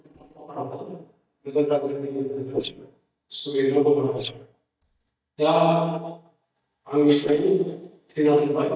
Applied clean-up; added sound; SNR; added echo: neural mask model DeepFilterNet 3.